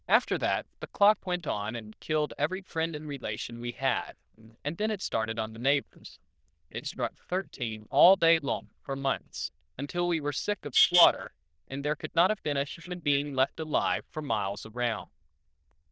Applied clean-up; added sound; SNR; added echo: neural diffusion model UNIVERSE++.